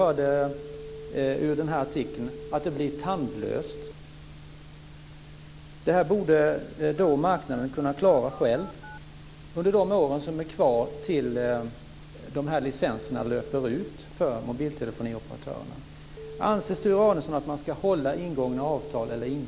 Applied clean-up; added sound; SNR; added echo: none; Telephone; 17 dB; none.